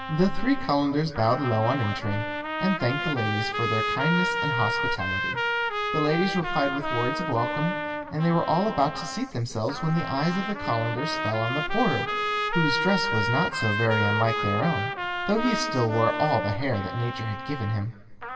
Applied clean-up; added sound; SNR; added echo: none; Trumpet; 3 dB; reverberation time 1.4 s.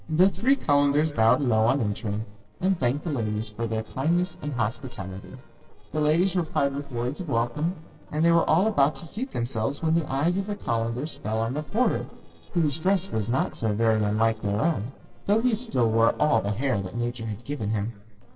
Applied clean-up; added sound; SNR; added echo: neural separator model SepFormer DNS4.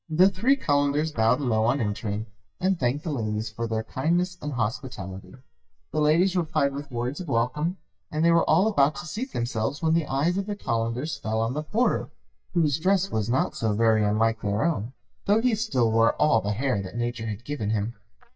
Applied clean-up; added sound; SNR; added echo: neural mask model DeepFilterNet 3.